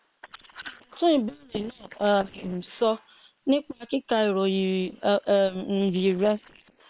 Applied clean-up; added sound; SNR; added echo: neural separator model SepFormer WHAM!.